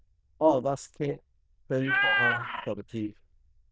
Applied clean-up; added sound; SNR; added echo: neural diffusion model UNIVERSE++.